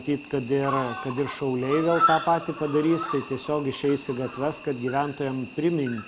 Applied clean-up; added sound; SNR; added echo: none; Cricket; 7 dB; none.